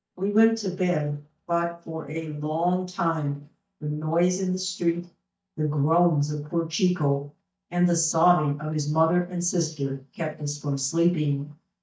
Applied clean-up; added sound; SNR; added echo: neural mask model DeepFilterNet 3.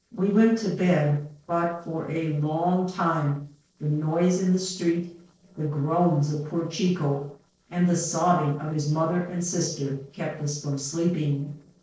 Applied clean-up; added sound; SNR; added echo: neural separator model SepFormer DNS4.